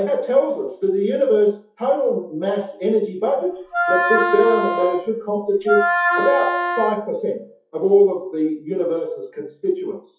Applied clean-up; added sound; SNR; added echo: classical method WPE with log-MMSE.